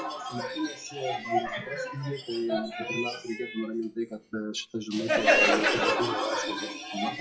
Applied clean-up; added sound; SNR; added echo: classical method WPE with log-MMSE.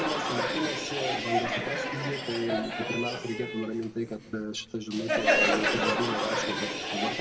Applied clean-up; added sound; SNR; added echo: none; Crowd; -3 dB; reverberation time 1.2 s.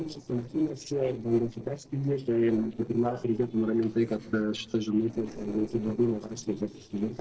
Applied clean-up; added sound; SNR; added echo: neural separator model SepFormer DNS4.